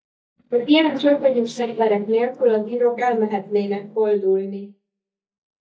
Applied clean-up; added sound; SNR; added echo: neural mask model DeepFilterNet 3.